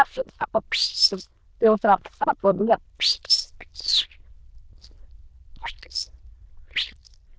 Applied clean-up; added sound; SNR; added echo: neural diffusion model UNIVERSE++.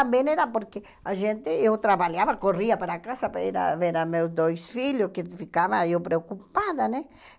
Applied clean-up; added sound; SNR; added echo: none; none; none; none.